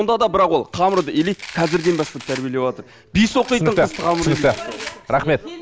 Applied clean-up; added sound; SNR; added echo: none; Domestic sounds, home sounds; 16 dB; none.